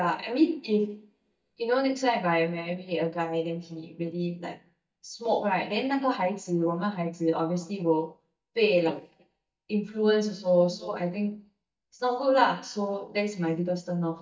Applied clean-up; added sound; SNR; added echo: neural mask model DeepFilterNet 3.